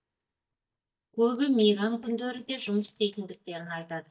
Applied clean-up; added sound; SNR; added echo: neural mask model DeepFilterNet 3.